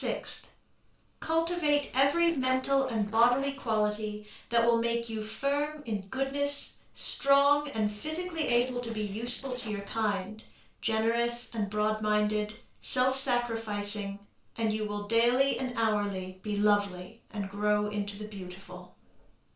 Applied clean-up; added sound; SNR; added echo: neural separator model SepFormer DNS4.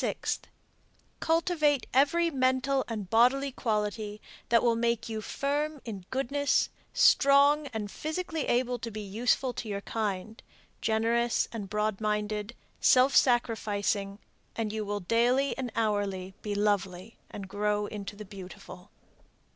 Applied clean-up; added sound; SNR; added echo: none; none; none; none.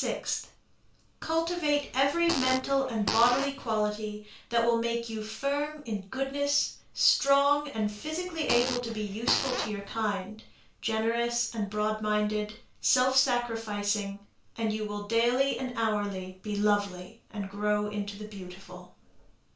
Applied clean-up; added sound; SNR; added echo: none; Fart; 6 dB; reverberation time 0.3 s.